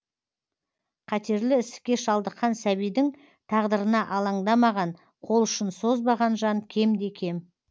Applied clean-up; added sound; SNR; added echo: none; none; none; none.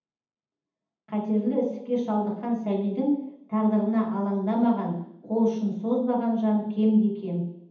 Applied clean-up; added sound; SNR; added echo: none; none; none; reverberation time 0.8 s.